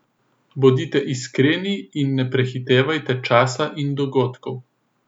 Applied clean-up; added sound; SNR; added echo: none; none; none; none.